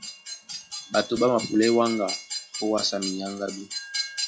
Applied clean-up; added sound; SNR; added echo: classical method log-MMSE.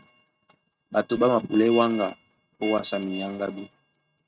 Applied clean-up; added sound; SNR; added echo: neural mask model RNNoise.